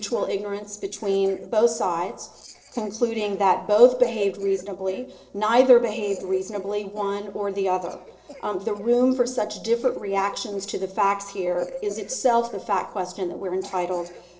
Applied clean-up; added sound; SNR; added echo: neural separator model SepFormer DNS4.